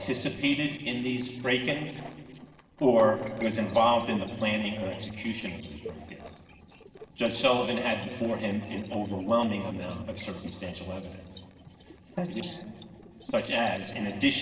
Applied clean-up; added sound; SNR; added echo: neural separator model SepFormer DNS4.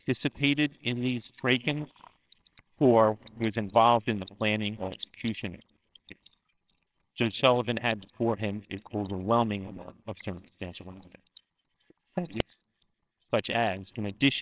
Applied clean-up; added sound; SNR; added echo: neural separator model SepFormer WHAMR!.